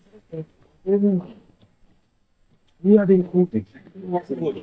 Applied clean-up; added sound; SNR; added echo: neural mask model DeepFilterNet 3.